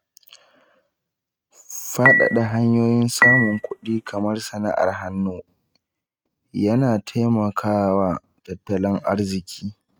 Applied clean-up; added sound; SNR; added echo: neural mask model RNNoise.